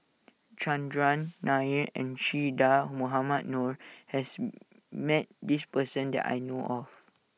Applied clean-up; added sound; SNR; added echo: none; none; none; none.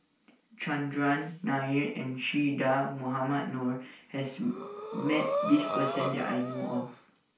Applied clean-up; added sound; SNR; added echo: none; Breathing; 4 dB; reverberation time 0.4 s.